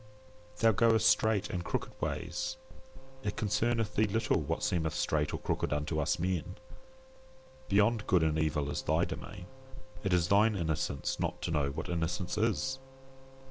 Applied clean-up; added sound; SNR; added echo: none; none; none; none.